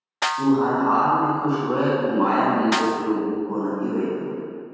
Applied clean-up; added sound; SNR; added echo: none; Snare drum; 10 dB; reverberation time 2.1 s.